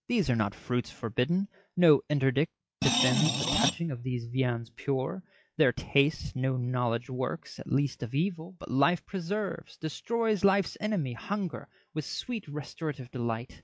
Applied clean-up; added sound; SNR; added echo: classical method log-MMSE.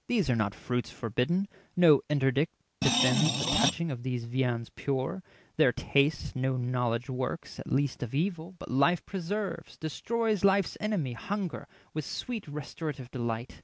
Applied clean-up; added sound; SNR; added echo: none; Screech; -1 dB; none.